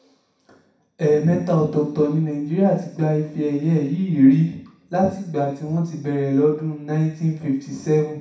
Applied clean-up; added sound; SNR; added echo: none; none; none; reverberation time 0.6 s.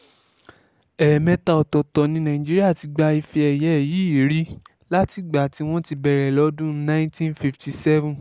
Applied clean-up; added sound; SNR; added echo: none; none; none; none.